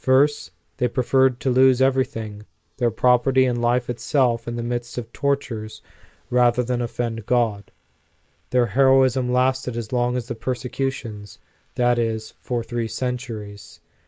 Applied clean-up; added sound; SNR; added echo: neural mask model Resemble Enhance denoiser.